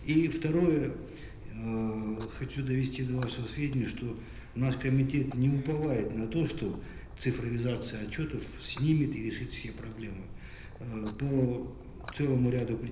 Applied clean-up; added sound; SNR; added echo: none; Splash, splatter; 13 dB; reverberation time 0.8 s.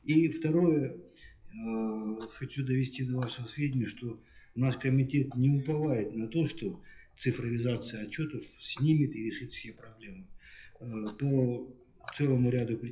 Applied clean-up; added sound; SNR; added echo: classical method WPE with log-MMSE.